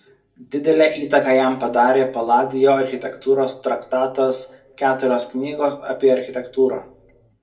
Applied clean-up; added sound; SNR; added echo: none; none; none; reverberation time 0.2 s.